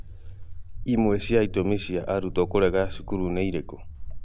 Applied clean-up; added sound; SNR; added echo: none; Walk, footsteps; 7 dB; none.